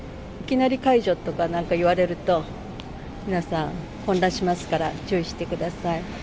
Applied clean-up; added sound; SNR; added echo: none; none; none; none.